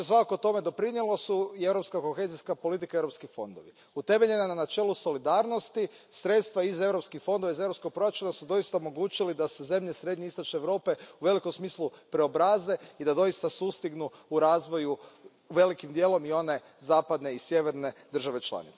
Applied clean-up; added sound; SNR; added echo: none; none; none; none.